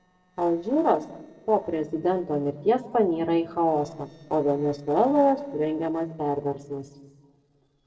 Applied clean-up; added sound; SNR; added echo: neural separator model SepFormer DNS4.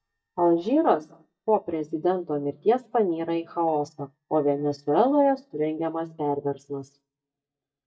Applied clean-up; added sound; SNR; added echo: neural mask model DeepFilterNet 3.